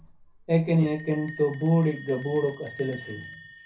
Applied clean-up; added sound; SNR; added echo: none; Bell; 18 dB; reverberation time 0.3 s.